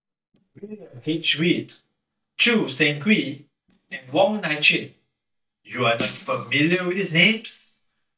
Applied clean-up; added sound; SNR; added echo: neural mask model DeepFilterNet 3.